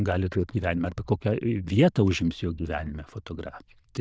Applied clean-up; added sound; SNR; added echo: neural diffusion model UNIVERSE++.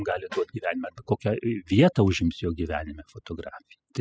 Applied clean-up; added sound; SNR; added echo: classical method spectral subtraction.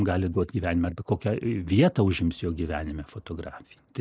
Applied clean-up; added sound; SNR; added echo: neural mask model Resemble Enhance denoiser.